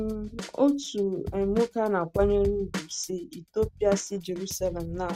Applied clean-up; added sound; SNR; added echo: neural mask model RNNoise.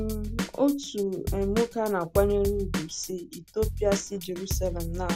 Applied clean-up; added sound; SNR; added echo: none; Drum / Drum kit; 4 dB; none.